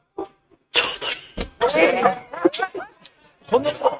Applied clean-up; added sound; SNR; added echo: neural mask model RNNoise.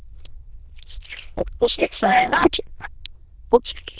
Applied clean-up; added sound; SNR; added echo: neural diffusion model UNIVERSE++.